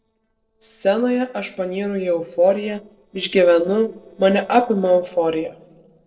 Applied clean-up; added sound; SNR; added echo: neural separator model SepFormer DNS4.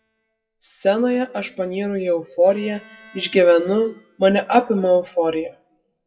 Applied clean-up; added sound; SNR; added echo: classical method WPE with log-MMSE.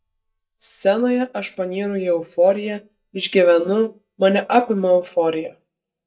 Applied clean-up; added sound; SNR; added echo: neural mask model DeepFilterNet 3.